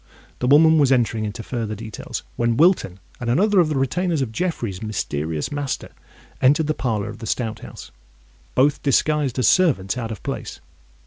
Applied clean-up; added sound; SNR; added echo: none; none; none; none.